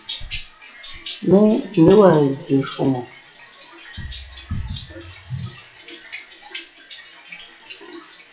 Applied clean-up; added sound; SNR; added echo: classical method WPE with log-MMSE.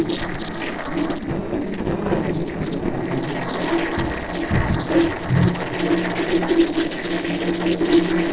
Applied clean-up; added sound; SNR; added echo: neural separator model SepFormer DNS4.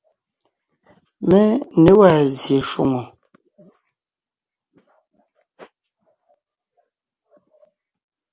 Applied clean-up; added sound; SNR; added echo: none; none; none; none.